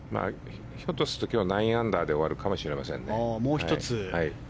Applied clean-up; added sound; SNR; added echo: none; none; none; none.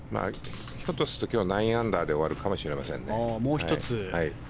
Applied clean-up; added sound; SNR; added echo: none; Chewing, mastication; 15 dB; none.